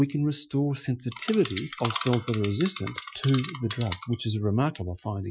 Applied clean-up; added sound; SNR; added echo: classical method Wiener filter.